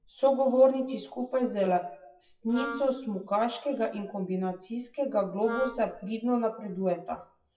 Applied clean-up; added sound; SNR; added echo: classical method WPE with log-MMSE.